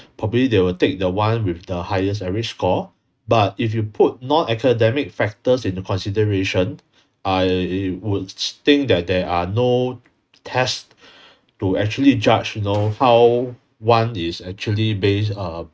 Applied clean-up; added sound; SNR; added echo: neural mask model RNNoise.